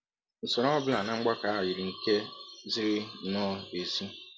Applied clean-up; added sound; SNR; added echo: none; Hammer; 18 dB; none.